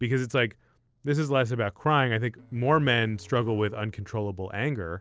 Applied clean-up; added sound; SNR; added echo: neural separator model SepFormer DNS4.